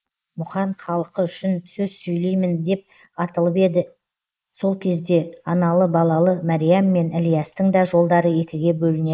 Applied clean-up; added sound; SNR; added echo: neural mask model Resemble Enhance denoiser.